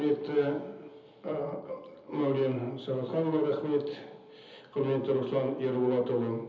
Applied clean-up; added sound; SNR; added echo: none; none; none; reverberation time 0.7 s.